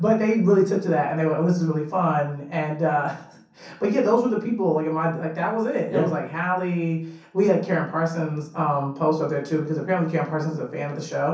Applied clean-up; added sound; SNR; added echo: none; none; none; reverberation time 0.6 s.